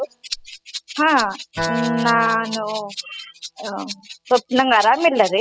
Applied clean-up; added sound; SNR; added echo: classical method spectral subtraction.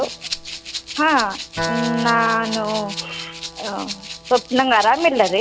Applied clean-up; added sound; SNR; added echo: none; Rattle (instrument) + Acoustic guitar; 9 dB; none.